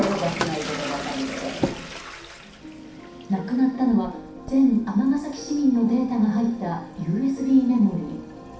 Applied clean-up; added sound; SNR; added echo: none; Toilet flush; 12 dB; reverberation time 0.6 s.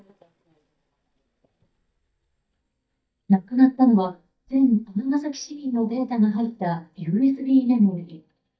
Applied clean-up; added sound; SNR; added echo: neural mask model DeepFilterNet 3.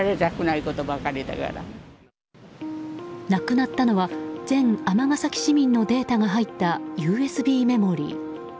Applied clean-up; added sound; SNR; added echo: none; none; none; none.